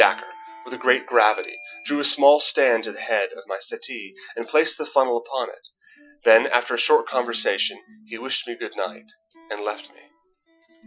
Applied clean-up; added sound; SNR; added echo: classical method Wiener filter.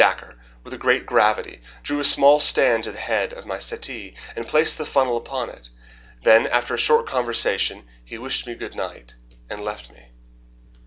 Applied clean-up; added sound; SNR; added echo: none; none; none; none.